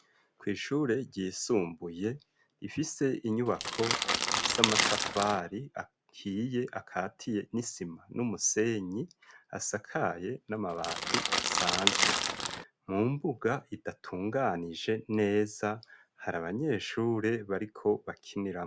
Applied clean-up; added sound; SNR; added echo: none; Crackle; -3 dB; none.